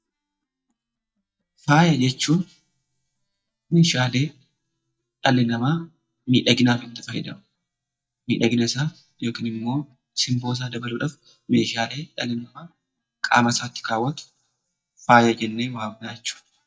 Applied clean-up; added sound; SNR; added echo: neural mask model DeepFilterNet 3.